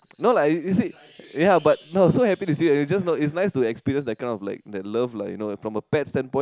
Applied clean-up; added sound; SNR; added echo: none; Wind chime; 18 dB; none.